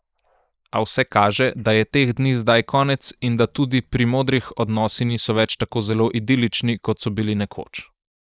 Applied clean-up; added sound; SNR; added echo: neural mask model Resemble Enhance denoiser.